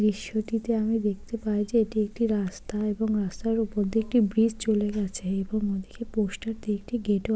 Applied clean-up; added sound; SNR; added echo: none; none; none; none.